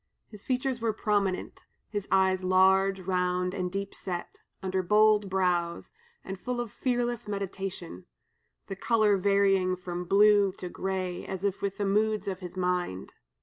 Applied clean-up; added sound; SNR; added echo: none; none; none; none.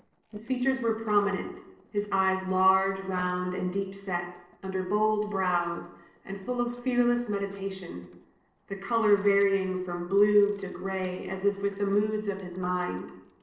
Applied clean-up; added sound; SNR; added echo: neural separator model SepFormer DNS4.